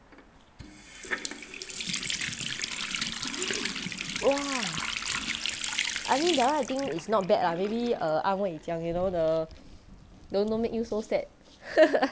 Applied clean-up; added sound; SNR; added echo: none; Water tap, faucet; 6 dB; none.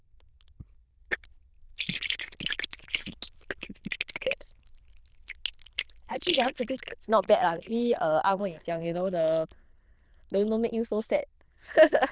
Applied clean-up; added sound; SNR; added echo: neural diffusion model UNIVERSE++.